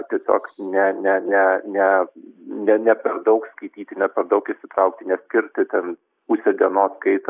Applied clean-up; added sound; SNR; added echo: neural mask model Resemble Enhance denoiser.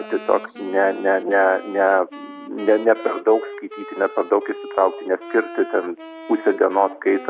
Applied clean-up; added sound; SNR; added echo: none; Wind instrument, woodwind instrument; 15 dB; none.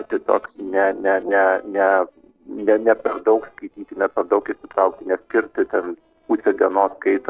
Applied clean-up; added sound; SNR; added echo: neural separator model SepFormer DNS4.